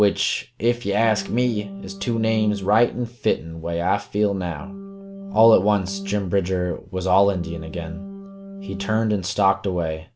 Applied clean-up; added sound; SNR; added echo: none; Organ; 12 dB; none.